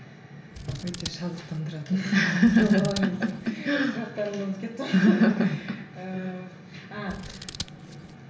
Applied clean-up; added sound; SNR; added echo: none; Scissors; 15 dB; reverberation time 1.3 s.